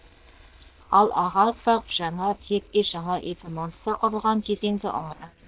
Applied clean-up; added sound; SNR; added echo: neural separator model SepFormer WHAM!.